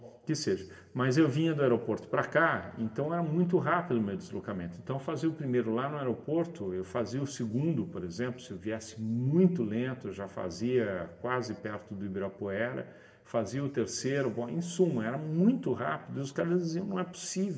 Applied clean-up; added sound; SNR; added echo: none; none; none; reverberation time 1.3 s.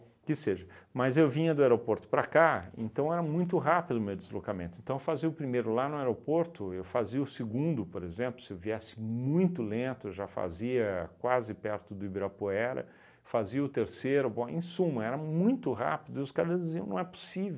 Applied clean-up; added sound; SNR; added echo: none; none; none; none.